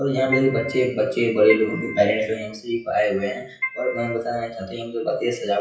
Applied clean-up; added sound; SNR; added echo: classical method WPE with log-MMSE.